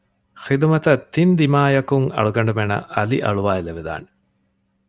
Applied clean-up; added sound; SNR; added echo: none; none; none; none.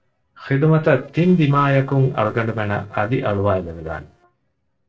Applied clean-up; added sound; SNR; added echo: neural separator model SepFormer DNS4.